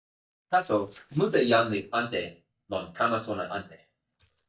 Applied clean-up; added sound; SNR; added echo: neural mask model DeepFilterNet 3.